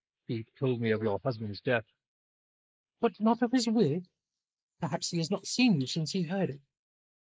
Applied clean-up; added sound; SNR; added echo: neural mask model Resemble Enhance denoiser.